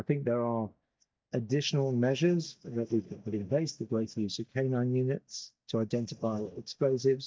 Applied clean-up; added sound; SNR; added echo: neural mask model DeepFilterNet 3.